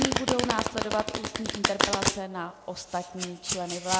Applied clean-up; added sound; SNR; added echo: none; Domestic sounds, home sounds; -2 dB; none.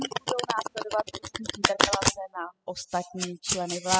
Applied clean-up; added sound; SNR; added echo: classical method spectral subtraction.